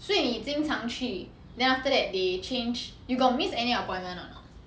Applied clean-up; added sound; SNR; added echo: none; none; none; none.